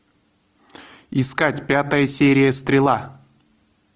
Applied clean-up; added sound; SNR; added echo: none; none; none; none.